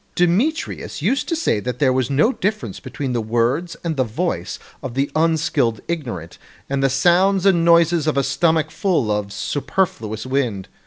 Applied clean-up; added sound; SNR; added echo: none; none; none; none.